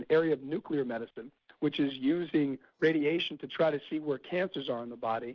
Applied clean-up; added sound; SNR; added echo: neural mask model Resemble Enhance denoiser.